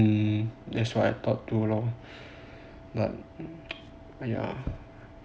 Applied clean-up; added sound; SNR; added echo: none; none; none; none.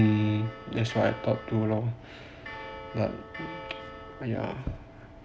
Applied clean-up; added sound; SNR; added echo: none; Bell; 12 dB; none.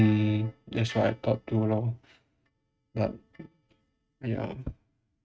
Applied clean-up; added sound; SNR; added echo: neural mask model RNNoise.